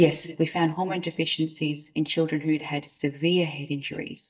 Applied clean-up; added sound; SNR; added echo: neural mask model DeepFilterNet 3.